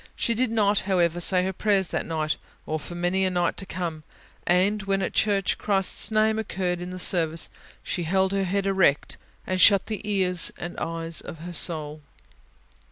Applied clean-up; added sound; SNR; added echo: none; none; none; none.